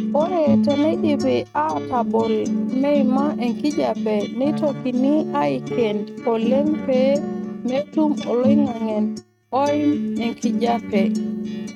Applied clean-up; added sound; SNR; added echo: neural mask model RNNoise.